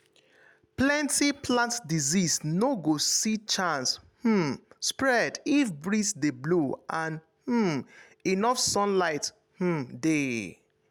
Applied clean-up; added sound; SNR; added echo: none; none; none; none.